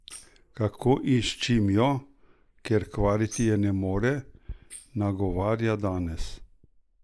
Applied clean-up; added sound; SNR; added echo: neural mask model Resemble Enhance denoiser.